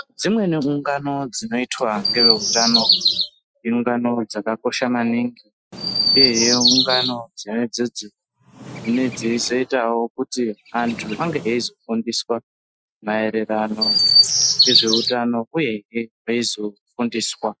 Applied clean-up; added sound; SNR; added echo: classical method Wiener filter.